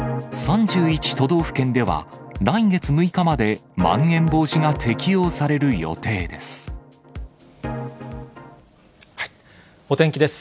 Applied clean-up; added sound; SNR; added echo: none; none; none; none.